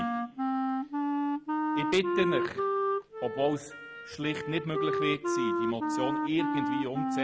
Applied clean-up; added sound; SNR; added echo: none; Wind instrument, woodwind instrument; -3 dB; none.